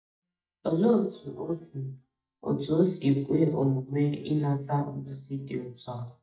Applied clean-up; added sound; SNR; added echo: neural mask model DeepFilterNet 3.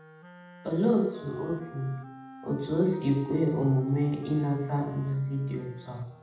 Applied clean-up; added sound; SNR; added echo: none; Wind instrument, woodwind instrument; 19 dB; reverberation time 0.8 s.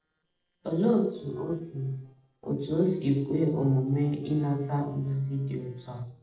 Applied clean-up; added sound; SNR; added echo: neural separator model SepFormer DNS4.